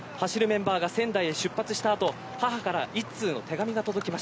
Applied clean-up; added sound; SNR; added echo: none; none; none; none.